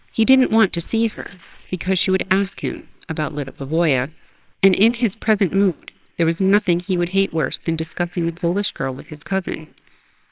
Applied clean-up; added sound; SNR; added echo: neural separator model SepFormer WHAMR!.